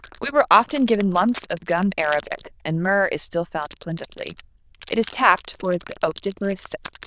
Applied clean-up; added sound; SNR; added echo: neural diffusion model UNIVERSE++.